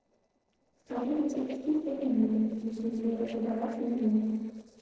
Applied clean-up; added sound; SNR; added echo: neural separator model SepFormer DNS4.